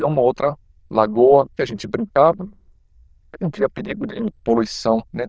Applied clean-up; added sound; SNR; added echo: neural diffusion model UNIVERSE++.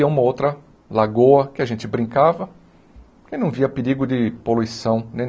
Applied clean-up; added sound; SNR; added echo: none; none; none; none.